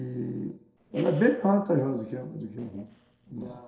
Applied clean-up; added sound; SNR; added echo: neural separator model SepFormer DNS4.